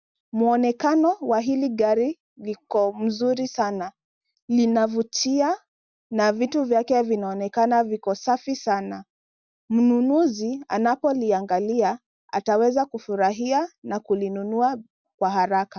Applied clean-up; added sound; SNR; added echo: none; none; none; none.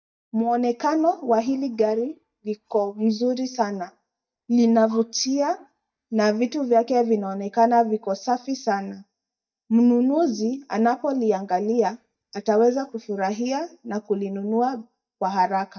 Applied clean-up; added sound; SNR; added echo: neural mask model DeepFilterNet 3.